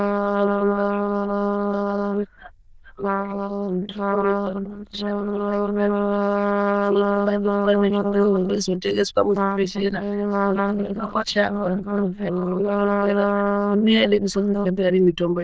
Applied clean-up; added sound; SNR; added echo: neural diffusion model UNIVERSE++.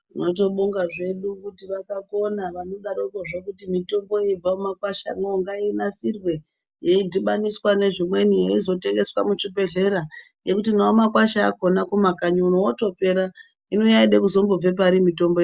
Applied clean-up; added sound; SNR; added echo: none; none; none; none.